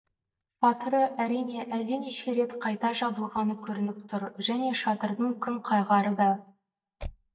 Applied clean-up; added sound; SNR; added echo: neural mask model DeepFilterNet 3.